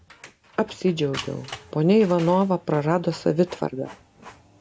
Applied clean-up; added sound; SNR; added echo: none; Printer; 19 dB; none.